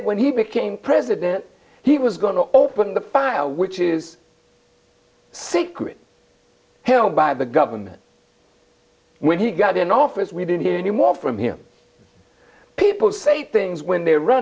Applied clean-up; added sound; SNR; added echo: none; none; none; none.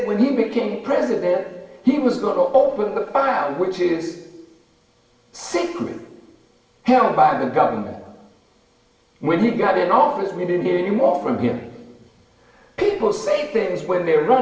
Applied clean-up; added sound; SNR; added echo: none; none; none; reverberation time 1.0 s.